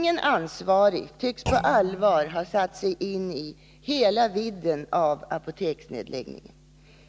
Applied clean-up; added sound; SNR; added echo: none; Thump, thud; 13 dB; none.